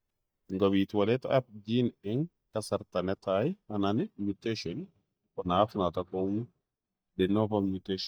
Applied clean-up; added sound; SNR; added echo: neural mask model DeepFilterNet 3.